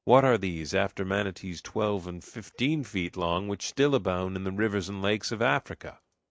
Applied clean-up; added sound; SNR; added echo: none; none; none; none.